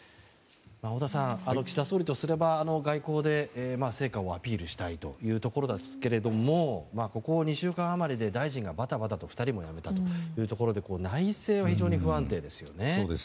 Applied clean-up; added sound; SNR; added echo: none; none; none; none.